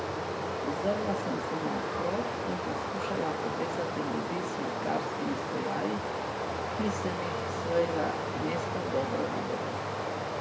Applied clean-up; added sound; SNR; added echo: none; Stream; -2 dB; reverberation time 0.5 s.